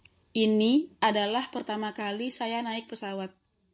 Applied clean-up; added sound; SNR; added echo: none; none; none; none.